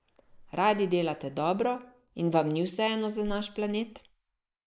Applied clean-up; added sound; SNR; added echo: neural mask model Resemble Enhance denoiser.